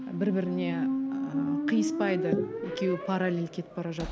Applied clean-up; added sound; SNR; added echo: none; Squeak; 2 dB; none.